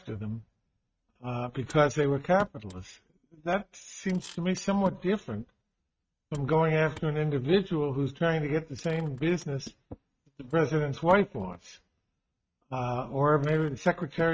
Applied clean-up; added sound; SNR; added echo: neural mask model RNNoise.